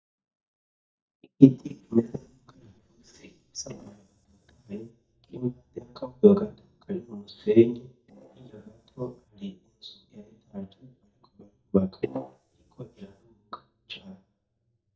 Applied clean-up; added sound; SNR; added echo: neural mask model DeepFilterNet 3.